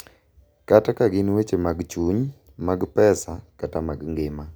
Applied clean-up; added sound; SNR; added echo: none; none; none; none.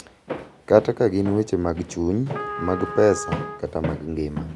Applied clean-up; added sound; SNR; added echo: none; Walk, footsteps + Trumpet; 10 dB; none.